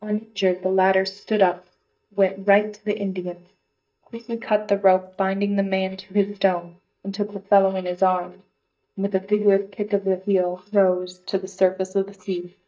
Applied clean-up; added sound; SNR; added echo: neural mask model DeepFilterNet 3.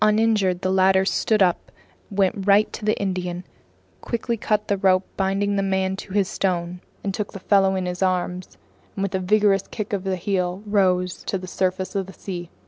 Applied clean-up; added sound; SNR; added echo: none; none; none; none.